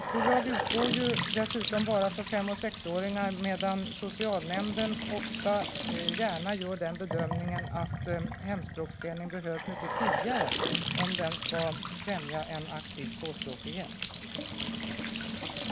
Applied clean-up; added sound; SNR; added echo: none; Trickle, dribble / Bathtub (filling or washing) / Sink (filling or washing) / Gurgling / Splash, splatter; -2 dB; none.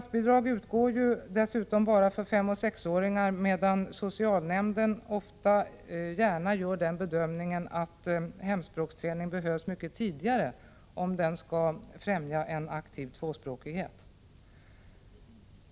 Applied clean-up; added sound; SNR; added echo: none; none; none; none.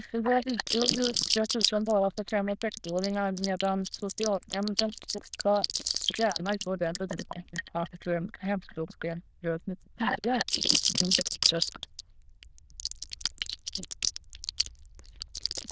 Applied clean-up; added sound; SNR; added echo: neural diffusion model UNIVERSE++.